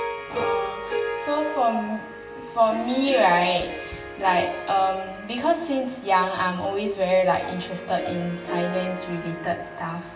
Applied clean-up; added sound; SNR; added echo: none; Harp; 9 dB; reverberation time 0.8 s.